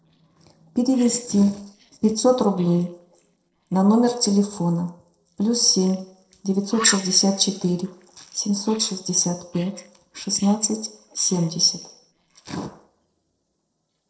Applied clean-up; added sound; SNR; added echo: neural separator model SepFormer DNS4.